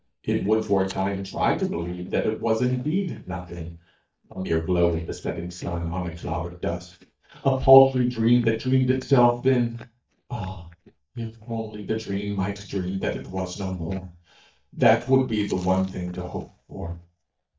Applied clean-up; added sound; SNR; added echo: neural mask model DeepFilterNet 3.